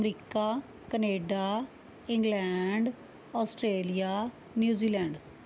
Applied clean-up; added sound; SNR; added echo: none; none; none; none.